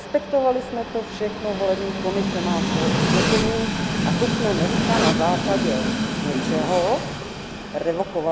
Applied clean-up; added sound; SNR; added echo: none; Train; -1 dB; none.